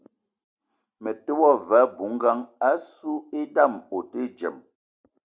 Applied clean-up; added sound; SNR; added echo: none; none; none; none.